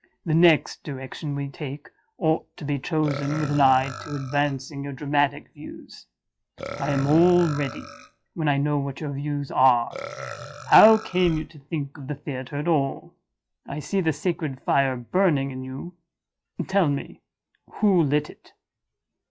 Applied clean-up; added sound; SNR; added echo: classical method log-MMSE.